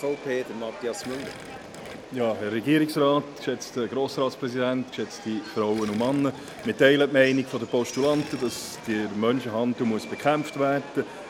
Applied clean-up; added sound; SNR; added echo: none; Gurgling + Subway, metro, underground; 15 dB; none.